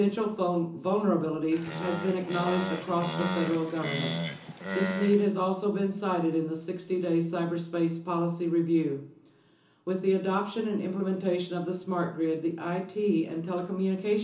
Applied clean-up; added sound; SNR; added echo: none; Animal; 5 dB; reverberation time 0.8 s.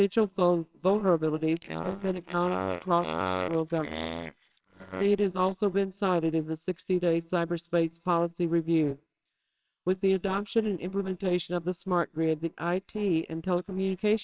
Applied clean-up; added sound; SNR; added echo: neural separator model SepFormer WHAMR!.